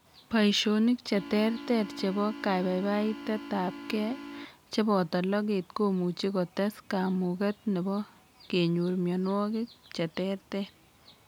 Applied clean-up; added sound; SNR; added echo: none; Organ; 12 dB; none.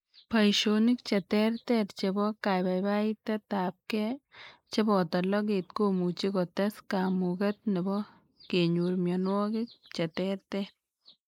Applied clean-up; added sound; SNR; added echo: neural mask model Resemble Enhance denoiser.